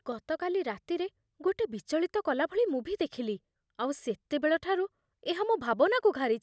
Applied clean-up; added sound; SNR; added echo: none; none; none; none.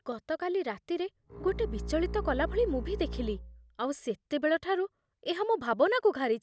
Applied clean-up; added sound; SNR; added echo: none; Bowed string instrument; 7 dB; none.